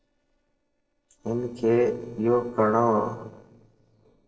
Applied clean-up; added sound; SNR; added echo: neural separator model SepFormer DNS4.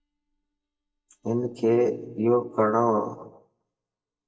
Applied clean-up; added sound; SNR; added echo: neural mask model DeepFilterNet 3.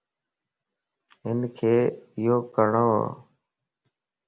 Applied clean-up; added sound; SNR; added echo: none; none; none; none.